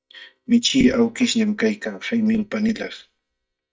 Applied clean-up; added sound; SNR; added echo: neural mask model DeepFilterNet 3.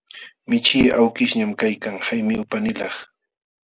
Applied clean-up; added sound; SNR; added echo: none; none; none; none.